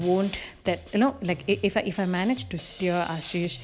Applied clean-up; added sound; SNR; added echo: none; Drum kit; 17 dB; none.